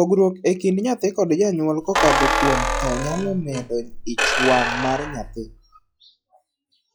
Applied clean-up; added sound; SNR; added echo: classical method log-MMSE.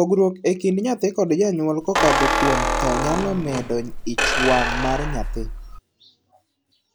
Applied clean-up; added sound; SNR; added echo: none; Squeak; 0 dB; none.